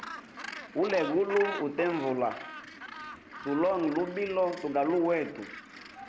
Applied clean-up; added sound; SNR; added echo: none; Gull, seagull; 12 dB; none.